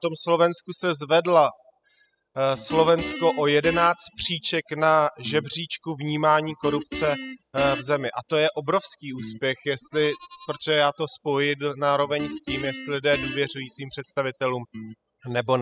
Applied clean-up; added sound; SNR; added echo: classical method spectral subtraction.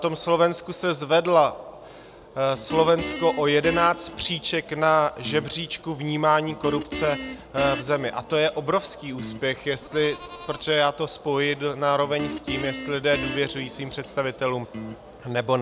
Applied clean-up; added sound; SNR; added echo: none; Livestock, farm animals, working animals + Guitar; 12 dB; none.